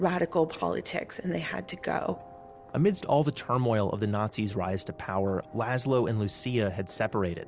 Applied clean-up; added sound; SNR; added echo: none; none; none; none.